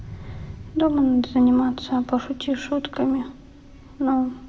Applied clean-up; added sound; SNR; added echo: none; Thunder; 18 dB; reverberation time 2.5 s.